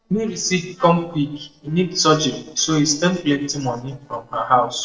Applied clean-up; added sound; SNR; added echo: neural separator model SepFormer DNS4.